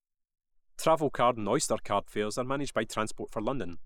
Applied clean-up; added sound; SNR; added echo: neural mask model Resemble Enhance denoiser.